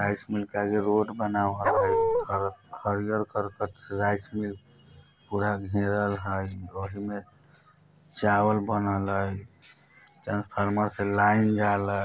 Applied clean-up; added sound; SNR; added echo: none; Dog; -4 dB; none.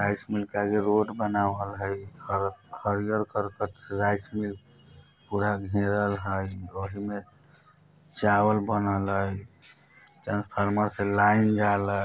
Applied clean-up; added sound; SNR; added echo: none; none; none; none.